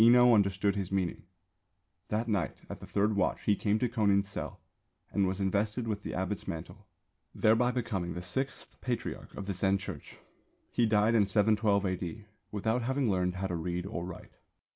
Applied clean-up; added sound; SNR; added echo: none; none; none; none.